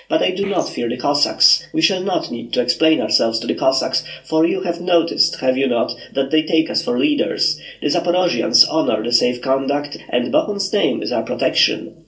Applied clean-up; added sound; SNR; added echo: neural separator model SepFormer DNS4.